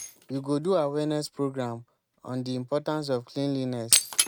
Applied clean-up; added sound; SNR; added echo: neural mask model RNNoise.